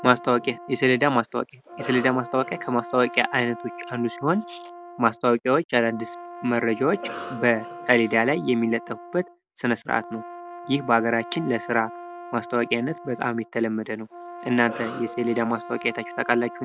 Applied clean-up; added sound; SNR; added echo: none; Brass instrument + Cough; 14 dB; none.